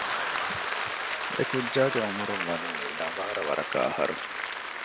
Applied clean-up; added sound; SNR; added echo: none; Applause / Crowd; 1 dB; none.